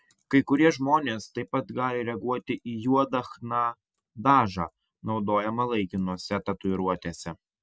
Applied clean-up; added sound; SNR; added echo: none; none; none; none.